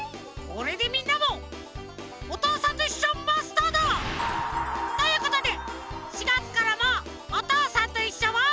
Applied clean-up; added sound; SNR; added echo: none; none; none; none.